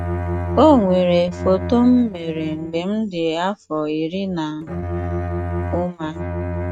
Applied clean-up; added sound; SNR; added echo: neural mask model RNNoise.